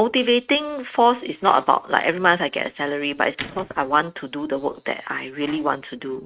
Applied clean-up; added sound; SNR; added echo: neural mask model RNNoise.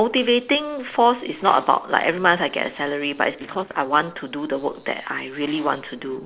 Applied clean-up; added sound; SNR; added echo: neural separator model SepFormer DNS4.